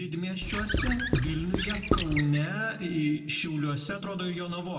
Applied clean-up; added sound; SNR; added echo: none; Squeak / Writing; 1 dB; reverberation time 1.2 s.